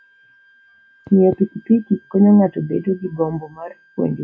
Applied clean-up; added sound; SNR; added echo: classical method log-MMSE.